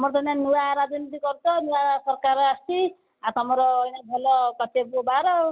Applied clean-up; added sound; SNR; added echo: none; none; none; none.